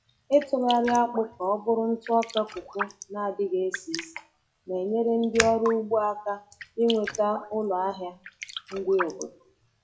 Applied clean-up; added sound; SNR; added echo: classical method WPE with log-MMSE.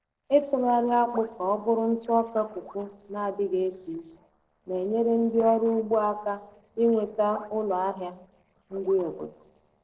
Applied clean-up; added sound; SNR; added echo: neural separator model SepFormer DNS4.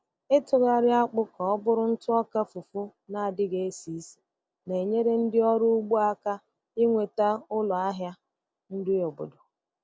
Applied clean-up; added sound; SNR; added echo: none; none; none; none.